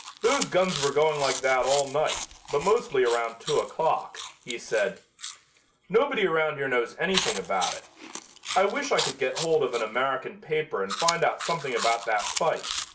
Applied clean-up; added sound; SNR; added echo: none; Chewing, mastication; 9 dB; none.